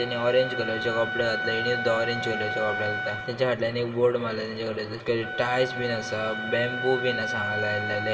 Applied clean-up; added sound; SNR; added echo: none; Wind instrument, woodwind instrument; 5 dB; reverberation time 2.3 s.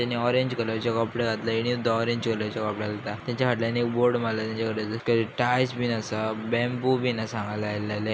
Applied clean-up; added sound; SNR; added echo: none; none; none; none.